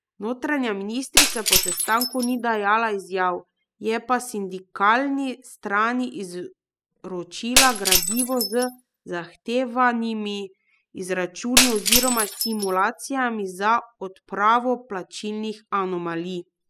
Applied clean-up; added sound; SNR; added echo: classical method spectral subtraction.